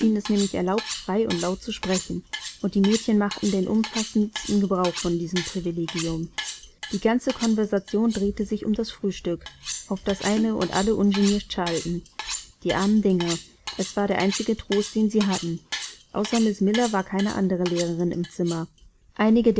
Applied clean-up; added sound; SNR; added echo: none; Cutlery, silverware; 12 dB; none.